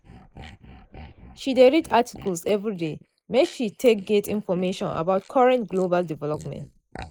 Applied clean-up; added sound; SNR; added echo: neural mask model Resemble Enhance denoiser.